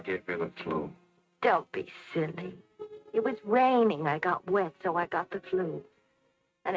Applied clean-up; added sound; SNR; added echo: neural mask model RNNoise.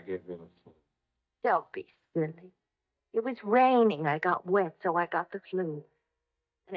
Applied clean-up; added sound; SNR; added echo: neural mask model DeepFilterNet 3.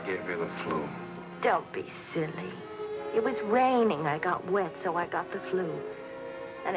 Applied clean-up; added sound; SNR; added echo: none; Wind instrument, woodwind instrument; 20 dB; none.